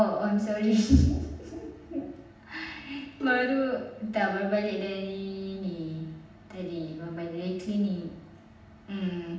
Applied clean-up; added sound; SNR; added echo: none; Bowed string instrument; 14 dB; reverberation time 0.8 s.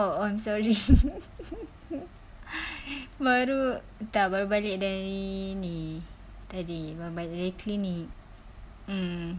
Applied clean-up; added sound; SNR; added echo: none; none; none; none.